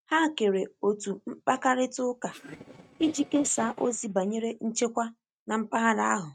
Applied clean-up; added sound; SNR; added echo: neural mask model RNNoise.